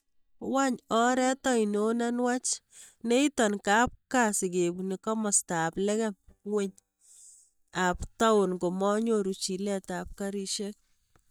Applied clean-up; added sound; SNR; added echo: neural mask model DeepFilterNet 3.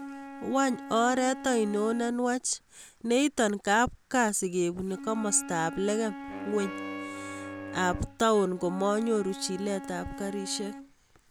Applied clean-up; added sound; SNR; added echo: none; Wind instrument, woodwind instrument + Wind instrument, woodwind instrument; 12 dB; none.